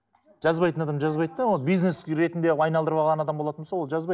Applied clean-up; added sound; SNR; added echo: none; none; none; none.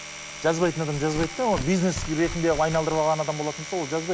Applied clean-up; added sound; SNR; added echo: none; Tearing + Domestic sounds, home sounds; 10 dB; none.